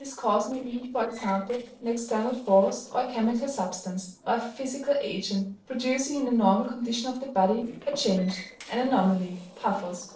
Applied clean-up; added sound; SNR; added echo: neural separator model SepFormer DNS4.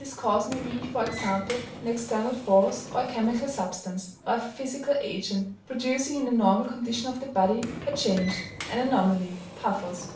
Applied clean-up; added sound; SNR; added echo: none; Sliding door; 14 dB; reverberation time 0.4 s.